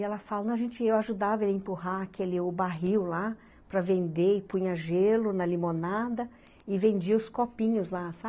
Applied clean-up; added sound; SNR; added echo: none; none; none; none.